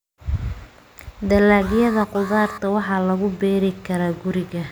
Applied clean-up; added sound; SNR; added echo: none; Alarm; 15 dB; none.